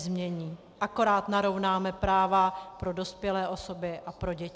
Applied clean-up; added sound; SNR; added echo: none; none; none; none.